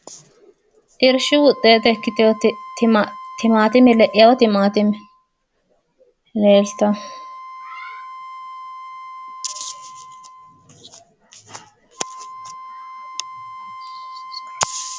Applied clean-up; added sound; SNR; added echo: none; Wind instrument, woodwind instrument; 17 dB; none.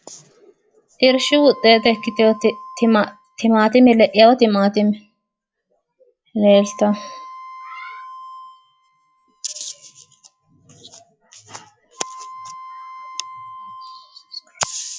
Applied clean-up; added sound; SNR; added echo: classical method log-MMSE.